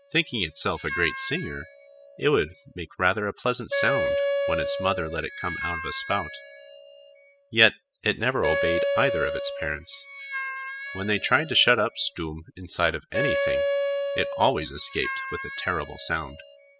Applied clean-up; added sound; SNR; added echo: classical method spectral subtraction.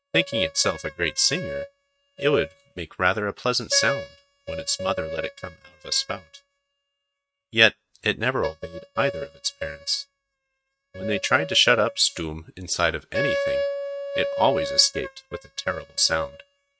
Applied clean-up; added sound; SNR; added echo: neural mask model RNNoise.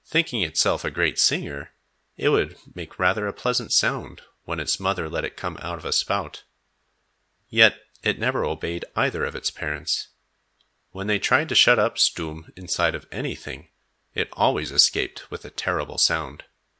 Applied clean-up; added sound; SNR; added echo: none; none; none; none.